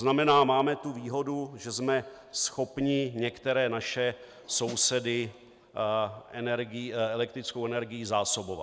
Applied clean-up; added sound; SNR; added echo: none; Snare drum; 18 dB; none.